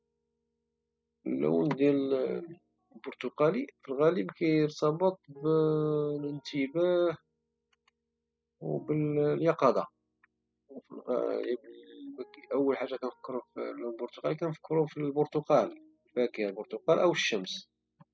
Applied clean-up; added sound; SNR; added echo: classical method spectral subtraction.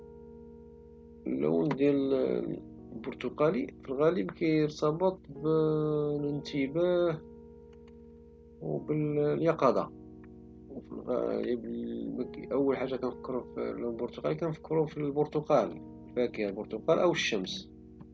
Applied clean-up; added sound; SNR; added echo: none; Piano; 17 dB; none.